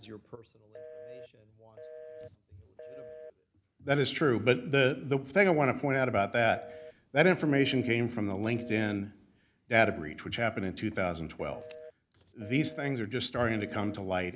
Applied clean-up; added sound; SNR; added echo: none; Telephone; 18 dB; none.